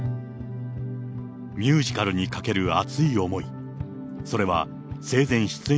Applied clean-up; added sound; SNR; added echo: none; none; none; none.